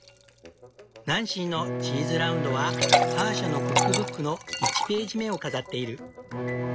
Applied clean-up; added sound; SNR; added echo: none; Bowed string instrument + Liquid; -2 dB; none.